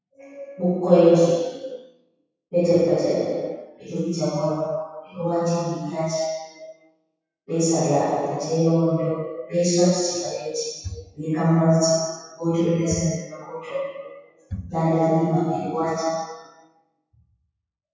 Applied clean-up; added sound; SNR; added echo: classical method WPE with log-MMSE.